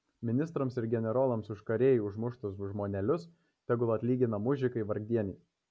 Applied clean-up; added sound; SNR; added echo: none; none; none; none.